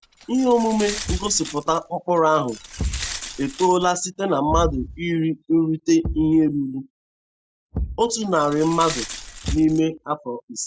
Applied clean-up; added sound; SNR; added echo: none; Thump, thud + Glass; 10 dB; none.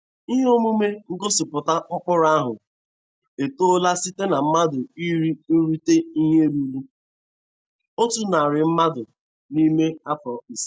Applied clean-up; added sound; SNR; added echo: none; none; none; none.